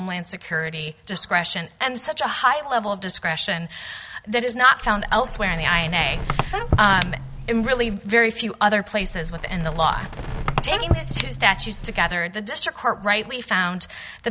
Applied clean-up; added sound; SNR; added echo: none; Squeak; 4 dB; none.